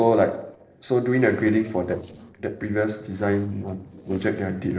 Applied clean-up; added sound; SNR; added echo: neural separator model SepFormer DNS4.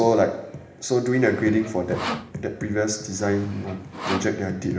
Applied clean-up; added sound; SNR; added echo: none; Sawing; 12 dB; reverberation time 1.0 s.